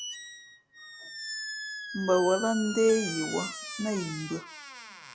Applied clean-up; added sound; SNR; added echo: none; Squeak; 9 dB; none.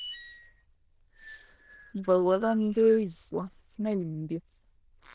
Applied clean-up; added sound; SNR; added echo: neural diffusion model UNIVERSE++.